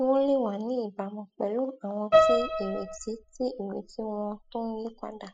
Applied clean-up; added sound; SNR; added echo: classical method spectral subtraction.